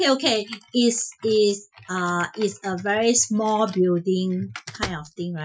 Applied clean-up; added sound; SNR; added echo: classical method Wiener filter.